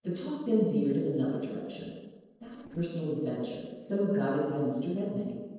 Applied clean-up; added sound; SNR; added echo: neural separator model SepFormer DNS4.